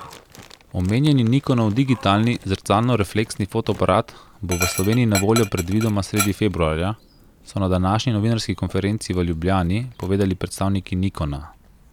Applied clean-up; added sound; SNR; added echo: none; Dog; 15 dB; none.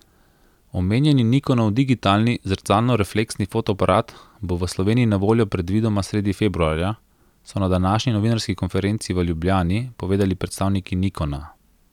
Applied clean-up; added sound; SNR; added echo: none; none; none; none.